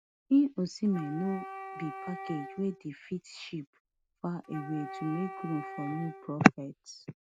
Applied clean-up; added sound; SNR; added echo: none; Wind instrument, woodwind instrument; 12 dB; none.